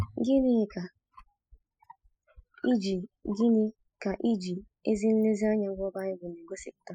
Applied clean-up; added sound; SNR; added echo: classical method spectral subtraction.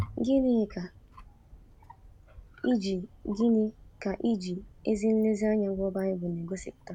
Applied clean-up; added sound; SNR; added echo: none; Wild animals; 17 dB; none.